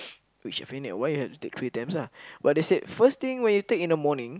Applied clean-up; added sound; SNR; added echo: none; none; none; none.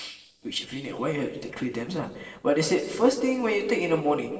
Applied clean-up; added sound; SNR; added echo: neural separator model SepFormer DNS4.